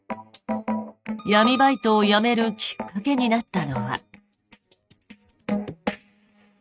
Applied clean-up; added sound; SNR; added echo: neural mask model RNNoise.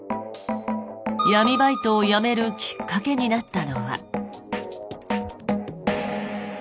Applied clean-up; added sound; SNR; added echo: none; Cutlery, silverware; 19 dB; none.